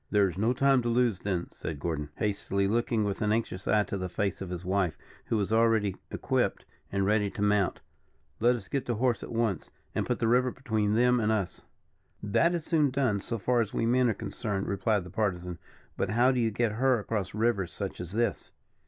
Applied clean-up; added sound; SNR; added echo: none; none; none; none.